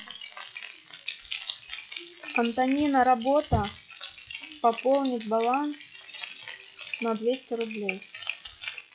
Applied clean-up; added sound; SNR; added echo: classical method log-MMSE.